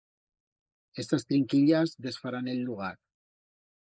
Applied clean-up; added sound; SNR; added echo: neural mask model Resemble Enhance denoiser.